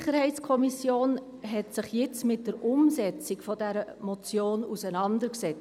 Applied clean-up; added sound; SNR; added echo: none; none; none; none.